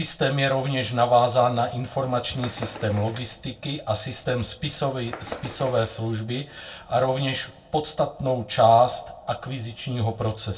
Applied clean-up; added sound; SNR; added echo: none; Bird; 17 dB; reverberation time 0.2 s.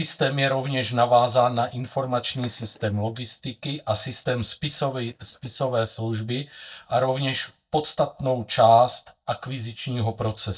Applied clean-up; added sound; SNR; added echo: neural mask model DeepFilterNet 3.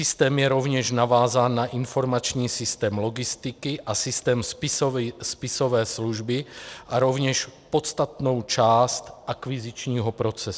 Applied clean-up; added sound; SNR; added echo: none; none; none; none.